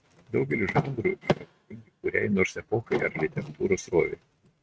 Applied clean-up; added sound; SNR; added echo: neural mask model RNNoise.